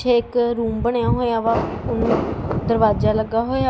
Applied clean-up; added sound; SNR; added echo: none; Fireworks; 6 dB; none.